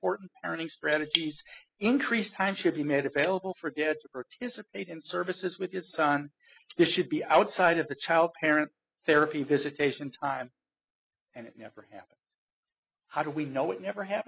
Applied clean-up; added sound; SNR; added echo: classical method spectral subtraction.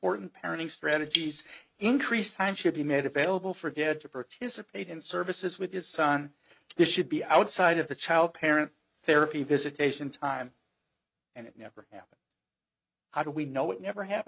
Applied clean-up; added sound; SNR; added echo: neural mask model RNNoise.